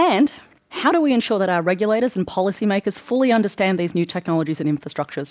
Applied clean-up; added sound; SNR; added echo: none; none; none; none.